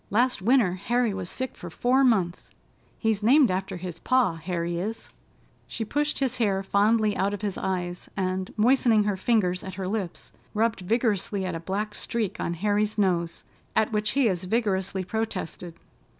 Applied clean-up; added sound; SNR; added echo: none; none; none; none.